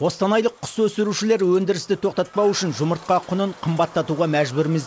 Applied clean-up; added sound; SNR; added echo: none; none; none; none.